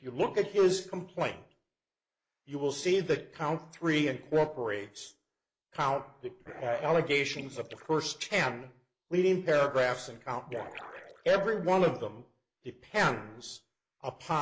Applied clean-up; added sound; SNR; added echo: neural mask model Resemble Enhance denoiser.